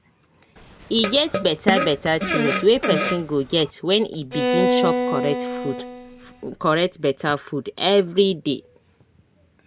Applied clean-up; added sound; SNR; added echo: none; Bowed string instrument + Fart; 2 dB; none.